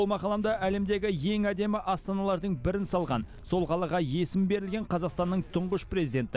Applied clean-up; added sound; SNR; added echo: none; Zipper (clothing); 17 dB; none.